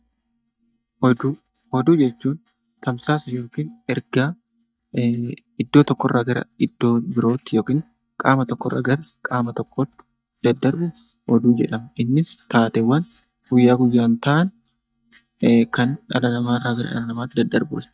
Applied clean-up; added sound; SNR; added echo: neural mask model DeepFilterNet 3.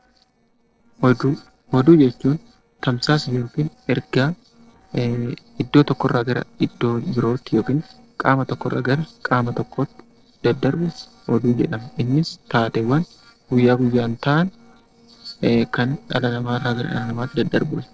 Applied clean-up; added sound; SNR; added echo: neural separator model SepFormer DNS4.